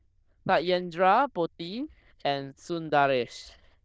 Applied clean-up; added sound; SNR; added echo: neural diffusion model UNIVERSE++.